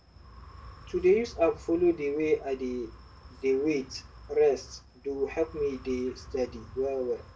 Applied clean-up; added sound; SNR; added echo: none; Wind; 19 dB; reverberation time 0.2 s.